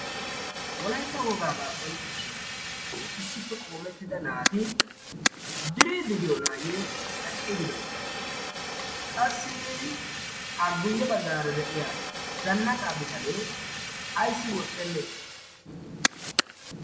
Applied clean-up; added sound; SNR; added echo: none; Fire; 0 dB; reverberation time 0.7 s.